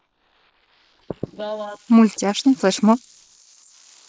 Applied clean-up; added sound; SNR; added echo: neural mask model Resemble Enhance denoiser.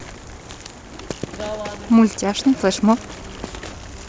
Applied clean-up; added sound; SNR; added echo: none; none; none; none.